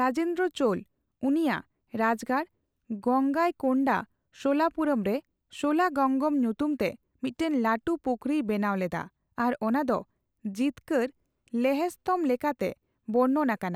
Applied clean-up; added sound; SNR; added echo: none; none; none; none.